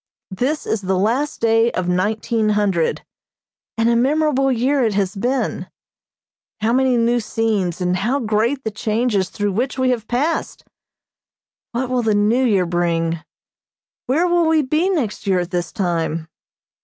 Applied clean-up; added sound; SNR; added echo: none; none; none; none.